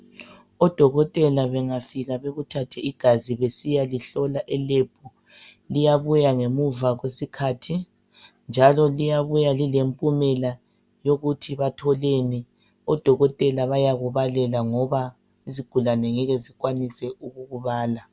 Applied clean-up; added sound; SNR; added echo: none; none; none; none.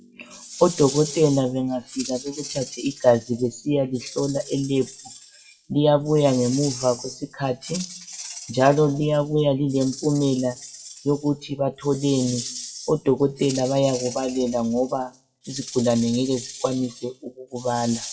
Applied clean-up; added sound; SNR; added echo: classical method WPE with log-MMSE.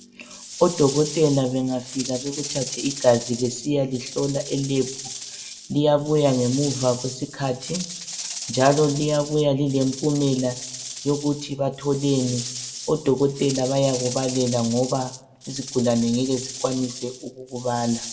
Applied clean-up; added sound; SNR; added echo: none; Rattle / Rattle (instrument); 11 dB; reverberation time 0.6 s.